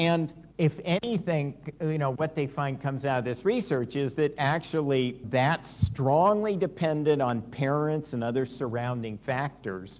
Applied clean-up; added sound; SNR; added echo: none; none; none; none.